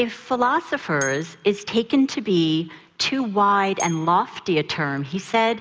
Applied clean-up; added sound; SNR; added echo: none; Bell; 18 dB; none.